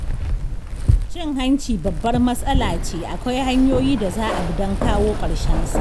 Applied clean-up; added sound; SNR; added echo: none; Keys jangling; -1 dB; none.